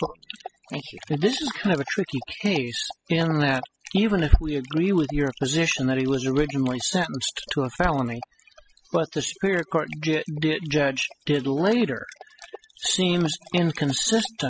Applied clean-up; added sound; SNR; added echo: classical method spectral subtraction.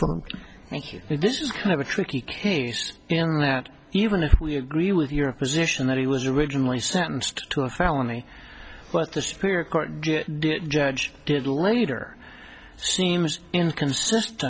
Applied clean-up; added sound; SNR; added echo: none; none; none; none.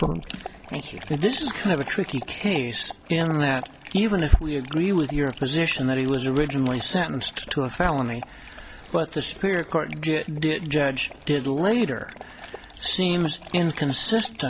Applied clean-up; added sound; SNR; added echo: none; Dog; 17 dB; none.